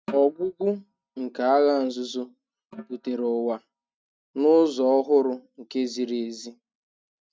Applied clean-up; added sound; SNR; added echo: neural mask model RNNoise.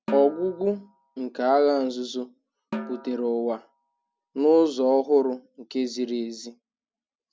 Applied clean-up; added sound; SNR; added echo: none; Snare drum; 16 dB; none.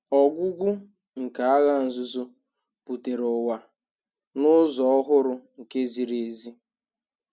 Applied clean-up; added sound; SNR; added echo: none; none; none; none.